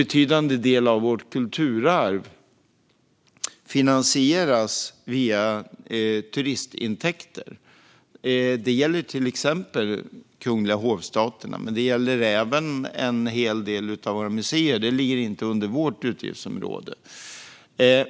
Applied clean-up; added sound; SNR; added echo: none; none; none; none.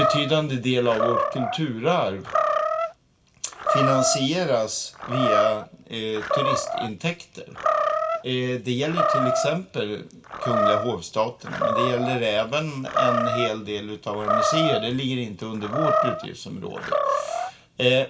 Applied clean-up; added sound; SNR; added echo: none; Animal; 0 dB; reverberation time 0.2 s.